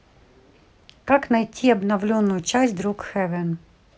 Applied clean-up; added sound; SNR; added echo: none; none; none; none.